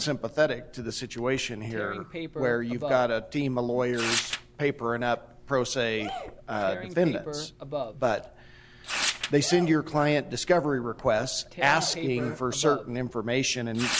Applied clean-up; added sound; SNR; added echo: none; Cheering + Tearing; 9 dB; none.